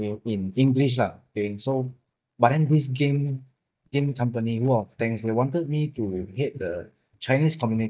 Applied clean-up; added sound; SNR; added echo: neural mask model DeepFilterNet 3.